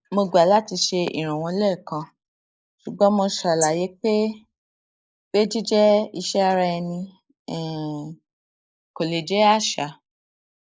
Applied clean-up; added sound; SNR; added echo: neural mask model Resemble Enhance denoiser.